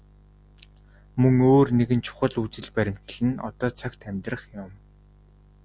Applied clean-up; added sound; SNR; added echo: none; none; none; none.